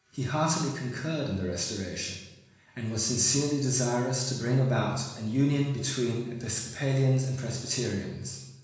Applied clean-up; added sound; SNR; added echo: none; none; none; reverberation time 1.1 s.